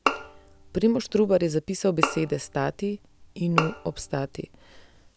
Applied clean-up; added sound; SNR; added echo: none; Bowed string instrument; 6 dB; none.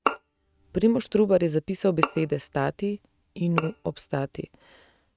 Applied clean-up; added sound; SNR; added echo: neural mask model RNNoise.